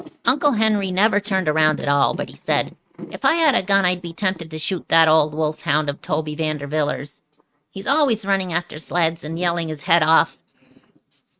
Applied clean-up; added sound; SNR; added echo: neural mask model RNNoise.